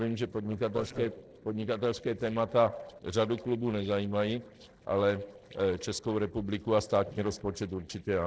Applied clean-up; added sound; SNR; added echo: neural separator model SepFormer DNS4.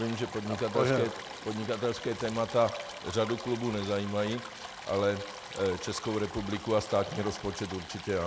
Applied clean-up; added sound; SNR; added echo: none; Stream; 12 dB; none.